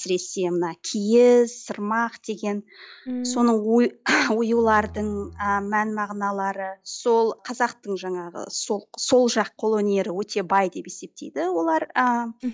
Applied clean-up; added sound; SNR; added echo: classical method log-MMSE.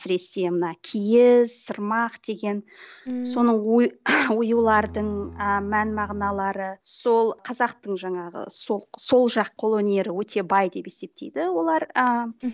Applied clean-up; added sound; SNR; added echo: none; Bowed string instrument; 17 dB; none.